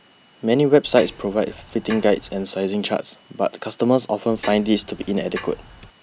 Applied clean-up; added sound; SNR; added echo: none; Clock; 14 dB; none.